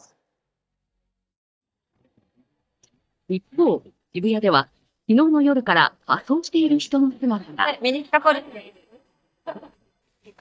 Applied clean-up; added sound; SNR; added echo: neural mask model DeepFilterNet 3.